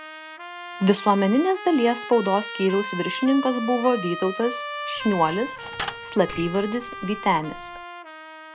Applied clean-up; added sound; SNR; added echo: none; Trumpet + Coin (dropping); 10 dB; none.